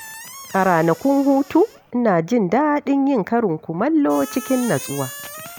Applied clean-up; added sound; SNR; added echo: none; Squeak; 19 dB; none.